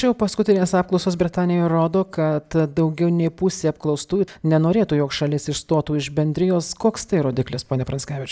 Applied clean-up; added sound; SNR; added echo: none; none; none; none.